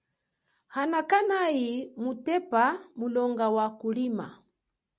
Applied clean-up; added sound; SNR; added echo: none; none; none; none.